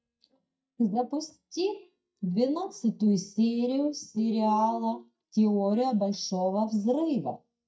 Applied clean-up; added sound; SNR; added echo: neural mask model DeepFilterNet 3.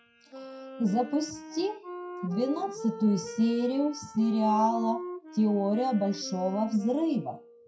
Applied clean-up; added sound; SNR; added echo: classical method WPE with log-MMSE.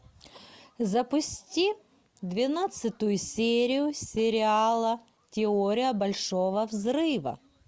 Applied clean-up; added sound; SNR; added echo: none; none; none; none.